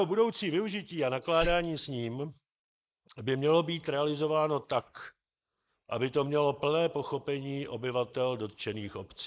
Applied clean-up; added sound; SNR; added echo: neural mask model Resemble Enhance denoiser.